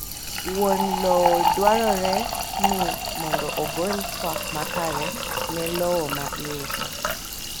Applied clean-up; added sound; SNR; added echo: none; Fill (with liquid); 0 dB; none.